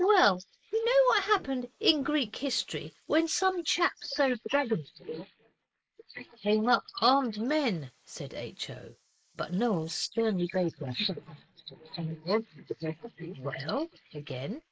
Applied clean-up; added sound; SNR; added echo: neural mask model Resemble Enhance denoiser.